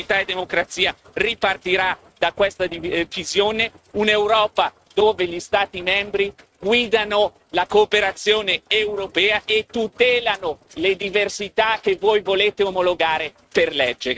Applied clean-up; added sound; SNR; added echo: neural mask model RNNoise.